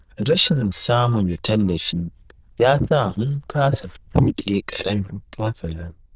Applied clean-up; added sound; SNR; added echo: neural diffusion model UNIVERSE++.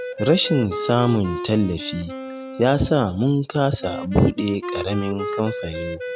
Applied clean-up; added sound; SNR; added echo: none; Wind instrument, woodwind instrument; 10 dB; none.